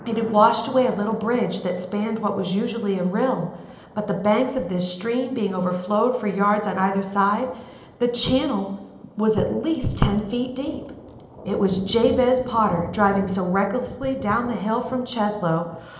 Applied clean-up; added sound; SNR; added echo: none; Thunder; 18 dB; reverberation time 0.8 s.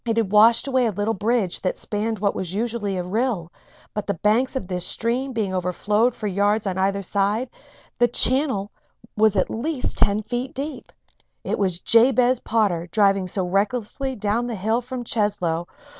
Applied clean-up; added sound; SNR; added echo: none; none; none; none.